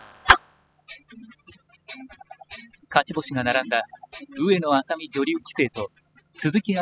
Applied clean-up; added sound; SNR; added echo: classical method spectral subtraction.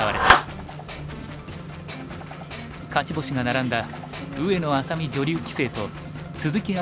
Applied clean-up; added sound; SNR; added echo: none; Clapping; 2 dB; none.